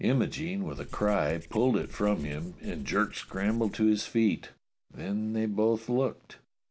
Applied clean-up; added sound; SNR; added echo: none; Writing; 14 dB; none.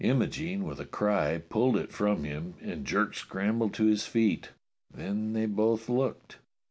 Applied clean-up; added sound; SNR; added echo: none; none; none; none.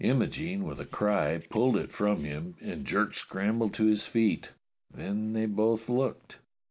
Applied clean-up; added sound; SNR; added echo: neural mask model Resemble Enhance denoiser.